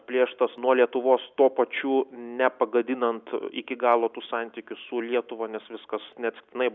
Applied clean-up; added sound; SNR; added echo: none; none; none; none.